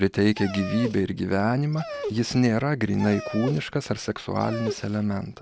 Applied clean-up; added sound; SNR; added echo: none; Dog; 13 dB; none.